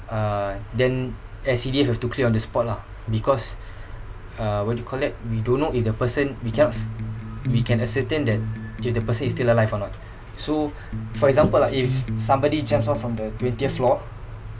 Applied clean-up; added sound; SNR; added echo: none; Electric guitar; 6 dB; none.